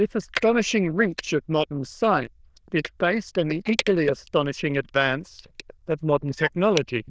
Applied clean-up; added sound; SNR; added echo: neural diffusion model UNIVERSE++.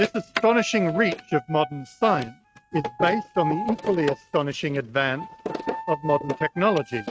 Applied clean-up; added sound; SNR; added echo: neural mask model RNNoise.